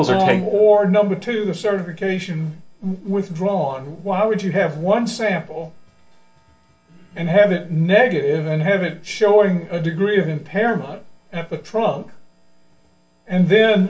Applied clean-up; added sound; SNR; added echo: none; none; none; reverberation time 0.2 s.